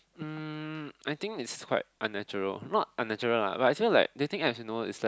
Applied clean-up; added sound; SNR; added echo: none; none; none; none.